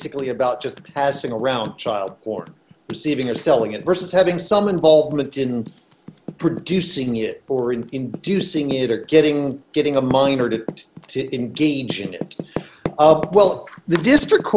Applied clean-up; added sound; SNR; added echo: none; Typing; 16 dB; none.